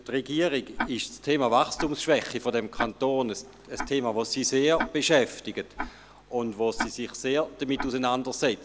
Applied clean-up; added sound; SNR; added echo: none; Tick-tock; 12 dB; none.